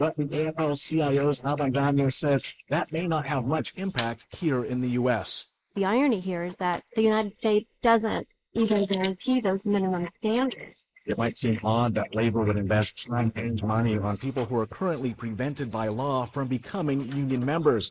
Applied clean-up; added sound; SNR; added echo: neural mask model Resemble Enhance denoiser.